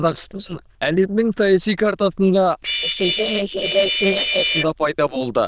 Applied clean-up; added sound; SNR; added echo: neural diffusion model UNIVERSE++.